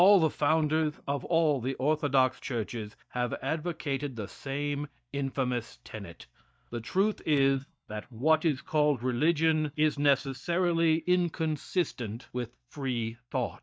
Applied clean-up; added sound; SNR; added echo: neural mask model DeepFilterNet 3.